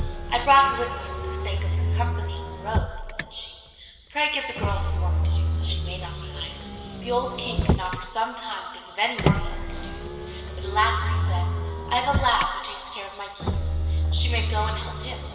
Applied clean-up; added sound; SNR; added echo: none; Motor vehicle (road); -1 dB; reverberation time 2.5 s.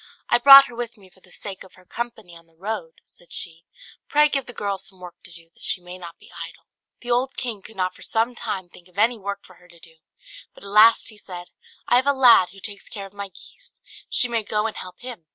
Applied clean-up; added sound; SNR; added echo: none; none; none; none.